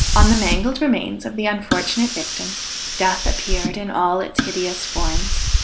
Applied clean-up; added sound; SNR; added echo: none; Hiss; -1 dB; none.